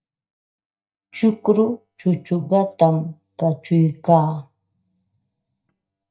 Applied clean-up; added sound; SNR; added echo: neural mask model DeepFilterNet 3.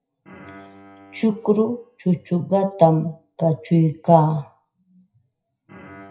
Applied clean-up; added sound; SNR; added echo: classical method WPE with log-MMSE.